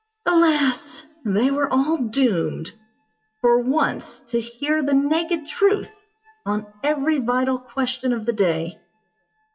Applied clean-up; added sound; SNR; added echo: classical method WPE with log-MMSE.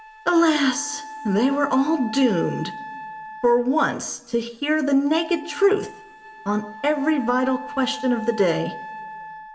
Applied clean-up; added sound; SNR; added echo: none; Wind instrument, woodwind instrument; 14 dB; reverberation time 0.9 s.